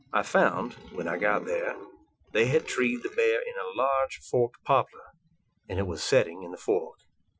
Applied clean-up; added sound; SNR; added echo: classical method Wiener filter.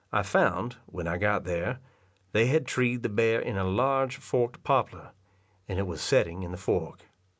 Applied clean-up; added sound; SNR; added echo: none; none; none; none.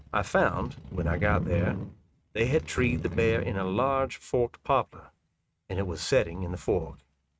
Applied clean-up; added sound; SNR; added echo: neural mask model RNNoise.